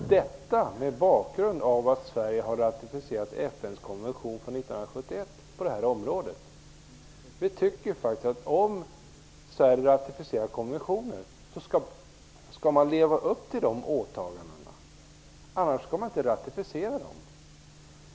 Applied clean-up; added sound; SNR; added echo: none; none; none; none.